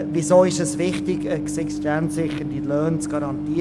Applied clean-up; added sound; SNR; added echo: none; Microwave oven; 4 dB; none.